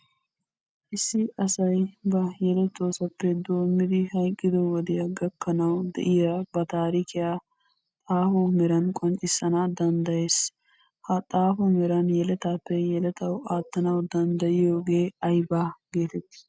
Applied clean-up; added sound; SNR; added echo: none; none; none; none.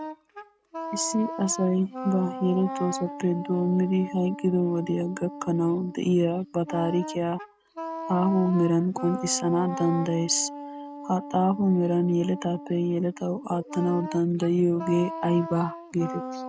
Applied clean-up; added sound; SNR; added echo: none; Wind instrument, woodwind instrument; 11 dB; none.